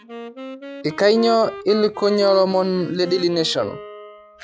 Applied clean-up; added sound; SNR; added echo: classical method log-MMSE.